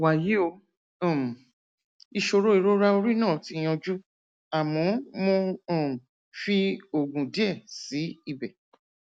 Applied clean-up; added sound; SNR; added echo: none; none; none; none.